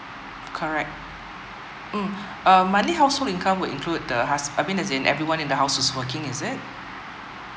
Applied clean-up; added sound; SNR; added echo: none; none; none; none.